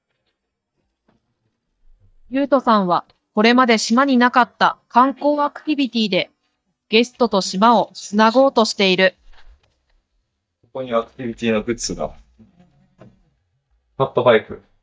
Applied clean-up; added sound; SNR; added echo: neural mask model DeepFilterNet 3.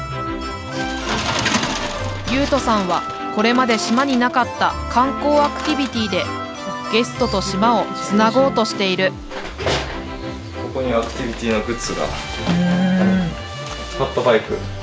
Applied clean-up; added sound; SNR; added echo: none; Musical instrument; 16 dB; none.